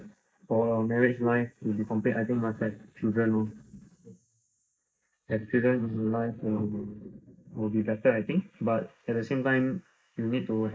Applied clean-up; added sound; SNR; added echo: neural mask model Resemble Enhance denoiser.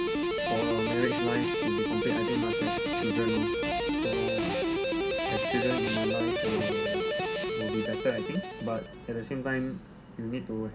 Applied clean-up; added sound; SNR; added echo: none; Guitar; -3 dB; none.